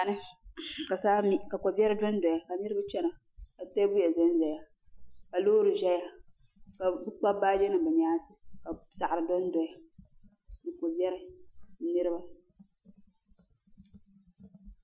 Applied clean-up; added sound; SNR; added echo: classical method Wiener filter.